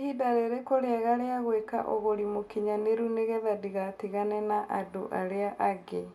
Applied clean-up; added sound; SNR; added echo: none; none; none; reverberation time 0.4 s.